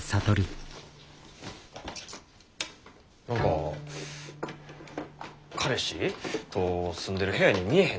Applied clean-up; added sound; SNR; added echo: none; Bowed string instrument; 15 dB; none.